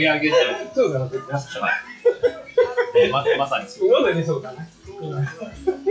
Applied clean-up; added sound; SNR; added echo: classical method log-MMSE.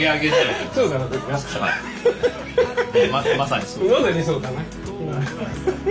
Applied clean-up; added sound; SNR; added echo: none; none; none; none.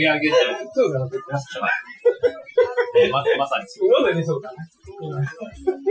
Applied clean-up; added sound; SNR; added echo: classical method Wiener filter.